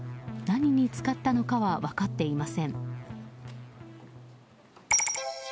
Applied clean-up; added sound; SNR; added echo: none; none; none; none.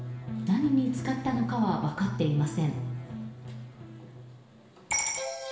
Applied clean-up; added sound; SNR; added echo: none; none; none; reverberation time 0.8 s.